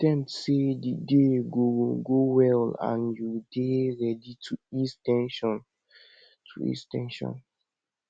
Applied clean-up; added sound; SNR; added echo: none; none; none; none.